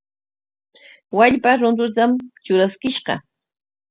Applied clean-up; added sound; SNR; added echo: none; none; none; none.